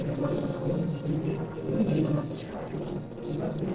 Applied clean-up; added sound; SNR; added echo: neural separator model SepFormer DNS4.